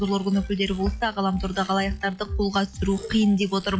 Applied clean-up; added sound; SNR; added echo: classical method log-MMSE.